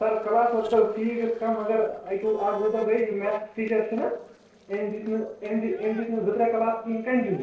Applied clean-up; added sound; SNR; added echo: neural separator model SepFormer DNS4.